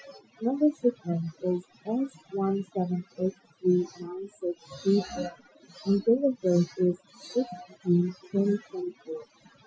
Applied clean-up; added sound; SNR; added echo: classical method Wiener filter.